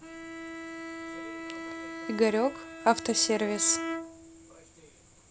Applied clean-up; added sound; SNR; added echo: none; Bowed string instrument; 9 dB; none.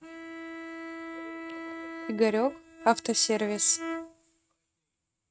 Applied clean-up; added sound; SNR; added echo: neural mask model RNNoise.